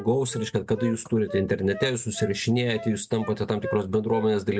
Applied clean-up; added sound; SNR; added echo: none; Wind instrument, woodwind instrument; 15 dB; none.